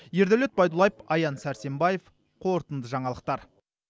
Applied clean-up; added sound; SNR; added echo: none; none; none; none.